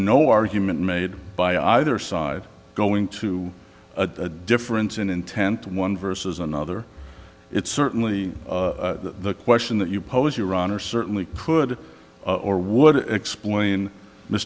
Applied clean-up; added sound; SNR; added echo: none; none; none; none.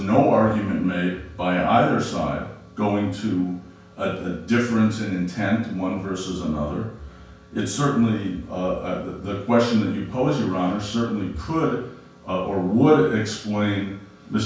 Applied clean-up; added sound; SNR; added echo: none; none; none; reverberation time 0.5 s.